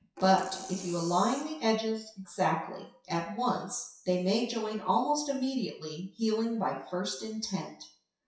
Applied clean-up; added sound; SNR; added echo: classical method WPE with log-MMSE.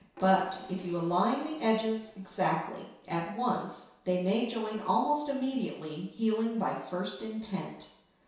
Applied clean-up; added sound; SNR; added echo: none; Percussion; 17 dB; reverberation time 0.7 s.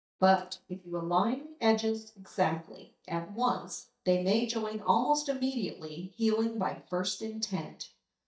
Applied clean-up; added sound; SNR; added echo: neural mask model DeepFilterNet 3.